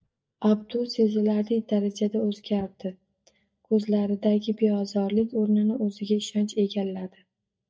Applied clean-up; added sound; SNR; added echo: neural mask model DeepFilterNet 3.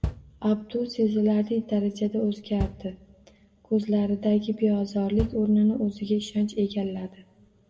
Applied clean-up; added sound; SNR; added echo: none; Bass drum; 13 dB; reverberation time 0.6 s.